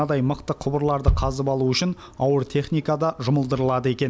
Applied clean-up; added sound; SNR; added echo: none; Bass drum; 5 dB; none.